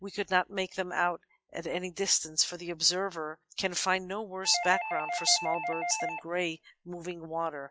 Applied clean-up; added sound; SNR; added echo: classical method log-MMSE.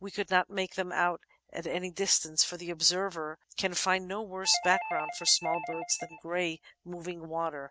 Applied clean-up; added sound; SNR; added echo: neural mask model RNNoise.